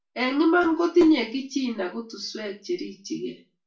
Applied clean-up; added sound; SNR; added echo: none; none; none; reverberation time 0.3 s.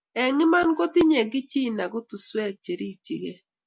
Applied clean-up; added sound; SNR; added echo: none; none; none; none.